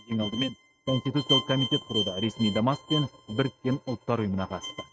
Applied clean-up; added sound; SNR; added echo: neural mask model RNNoise.